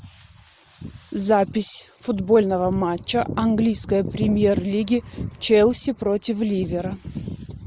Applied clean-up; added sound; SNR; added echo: none; none; none; none.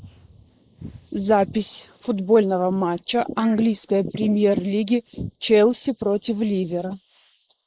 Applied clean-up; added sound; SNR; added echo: neural mask model Resemble Enhance denoiser.